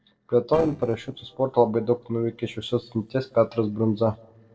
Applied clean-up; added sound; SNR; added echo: neural separator model SepFormer DNS4.